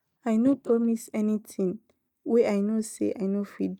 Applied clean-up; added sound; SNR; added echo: neural mask model DeepFilterNet 3.